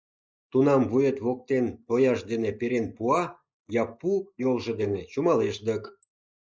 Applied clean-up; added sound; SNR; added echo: neural mask model Resemble Enhance denoiser.